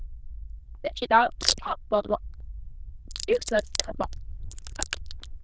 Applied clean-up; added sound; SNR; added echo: neural diffusion model UNIVERSE++.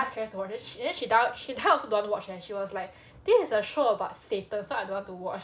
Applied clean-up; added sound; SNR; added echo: none; none; none; none.